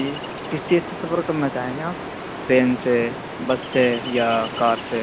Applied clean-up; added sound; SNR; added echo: none; Ocean; 9 dB; none.